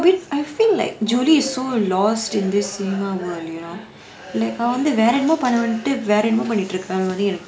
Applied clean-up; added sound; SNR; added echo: none; none; none; none.